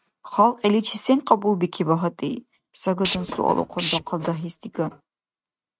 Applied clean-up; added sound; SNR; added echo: neural mask model RNNoise.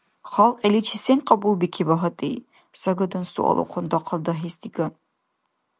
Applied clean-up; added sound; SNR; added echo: none; none; none; none.